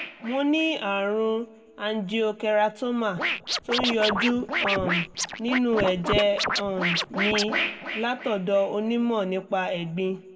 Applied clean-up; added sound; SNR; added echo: none; Scratching (performance technique); 5 dB; reverberation time 0.6 s.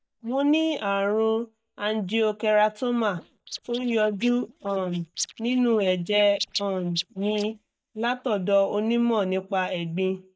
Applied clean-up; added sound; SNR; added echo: neural mask model DeepFilterNet 3.